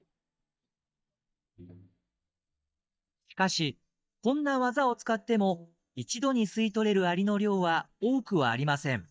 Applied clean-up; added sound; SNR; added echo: neural mask model DeepFilterNet 3.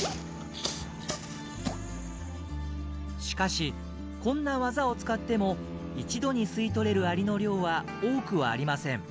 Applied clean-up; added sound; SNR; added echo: none; Bowed string instrument; 13 dB; none.